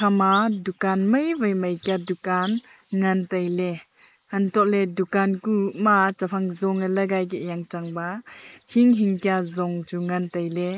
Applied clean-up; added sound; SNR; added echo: neural mask model Resemble Enhance denoiser.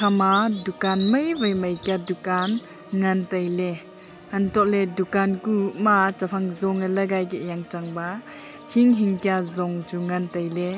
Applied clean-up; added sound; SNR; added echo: none; Bird vocalization, bird call, bird song + Organ; 17 dB; none.